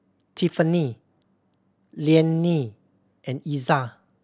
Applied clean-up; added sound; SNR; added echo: none; none; none; none.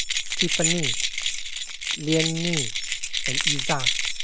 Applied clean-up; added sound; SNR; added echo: none; Keys jangling; -5 dB; none.